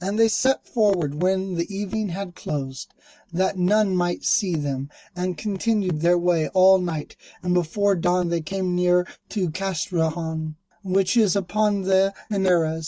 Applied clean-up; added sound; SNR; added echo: none; none; none; none.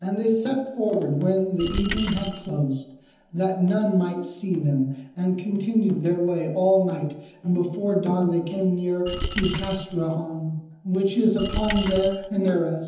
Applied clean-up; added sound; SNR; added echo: none; Coin (dropping); 2 dB; reverberation time 0.9 s.